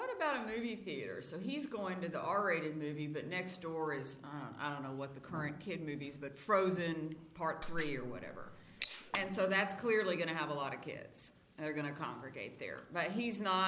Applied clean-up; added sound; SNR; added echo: neural mask model Resemble Enhance denoiser.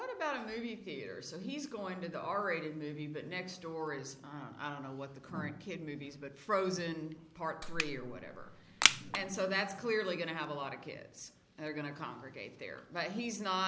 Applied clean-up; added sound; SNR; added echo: none; Crushing; -5 dB; none.